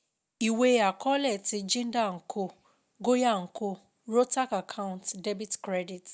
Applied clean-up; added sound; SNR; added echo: none; none; none; none.